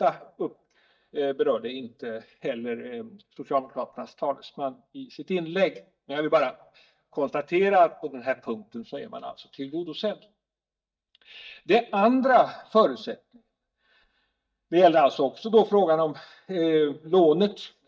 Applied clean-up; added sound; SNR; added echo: neural mask model DeepFilterNet 3.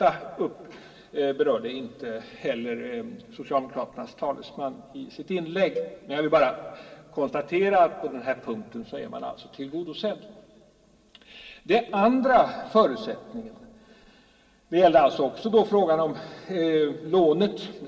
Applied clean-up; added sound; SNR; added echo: none; Cowbell; 14 dB; reverberation time 2.0 s.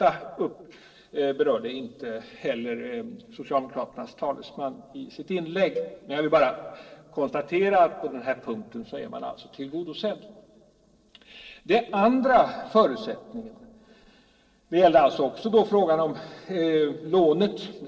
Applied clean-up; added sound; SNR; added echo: neural separator model SepFormer DNS4.